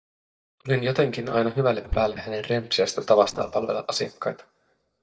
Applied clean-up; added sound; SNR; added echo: neural mask model DeepFilterNet 3.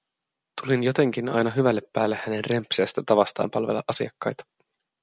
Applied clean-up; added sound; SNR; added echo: none; none; none; none.